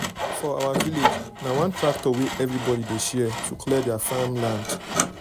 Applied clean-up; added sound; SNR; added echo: none; Sawing; 3 dB; none.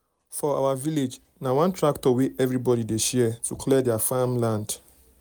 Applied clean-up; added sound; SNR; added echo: none; none; none; none.